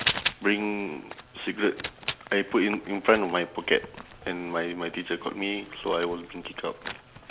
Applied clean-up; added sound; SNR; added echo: none; Writing; 9 dB; none.